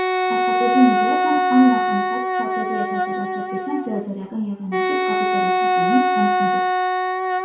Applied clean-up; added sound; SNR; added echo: none; Wind instrument, woodwind instrument; -4 dB; reverberation time 0.6 s.